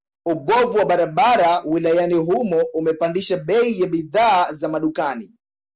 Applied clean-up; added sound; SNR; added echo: none; none; none; none.